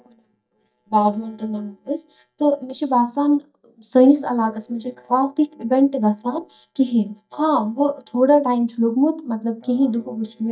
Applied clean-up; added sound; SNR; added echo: neural mask model DeepFilterNet 3.